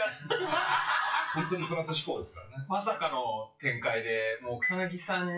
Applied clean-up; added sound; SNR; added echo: classical method WPE with log-MMSE.